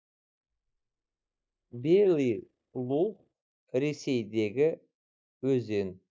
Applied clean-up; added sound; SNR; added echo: neural mask model DeepFilterNet 3.